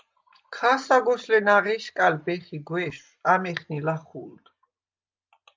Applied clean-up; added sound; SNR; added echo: none; none; none; none.